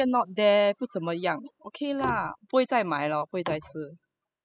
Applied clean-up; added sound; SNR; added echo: classical method spectral subtraction.